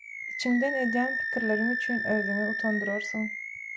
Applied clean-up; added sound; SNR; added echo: none; Animal; 2 dB; none.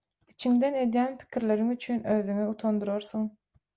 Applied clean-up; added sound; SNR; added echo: none; none; none; none.